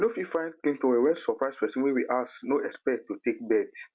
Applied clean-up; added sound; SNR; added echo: none; none; none; none.